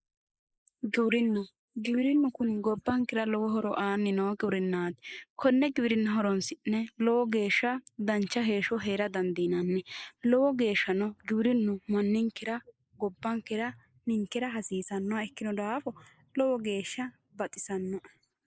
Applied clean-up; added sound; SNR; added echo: neural mask model Resemble Enhance denoiser.